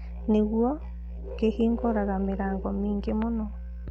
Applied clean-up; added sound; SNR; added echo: none; Musical instrument; 7 dB; none.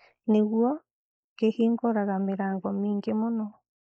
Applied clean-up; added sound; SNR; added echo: neural mask model Resemble Enhance denoiser.